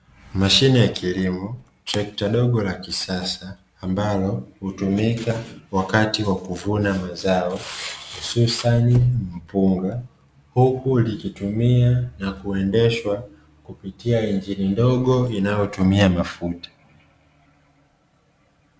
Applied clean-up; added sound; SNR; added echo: none; Knock / Wood; 18 dB; none.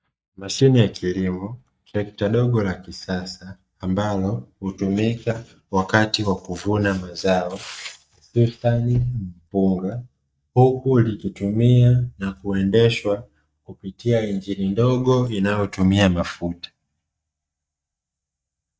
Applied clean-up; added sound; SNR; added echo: neural mask model DeepFilterNet 3.